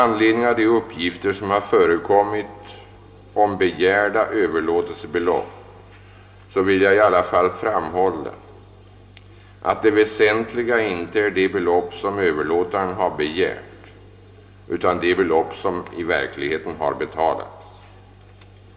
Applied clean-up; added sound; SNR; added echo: none; none; none; reverberation time 0.5 s.